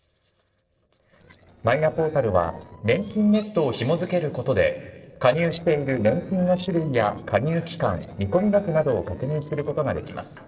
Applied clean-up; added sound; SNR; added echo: neural separator model SepFormer DNS4.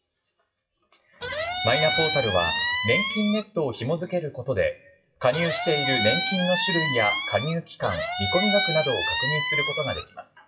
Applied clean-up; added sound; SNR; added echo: classical method WPE with log-MMSE.